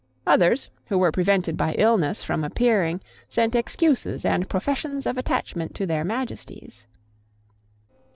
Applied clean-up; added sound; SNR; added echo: neural separator model SepFormer DNS4.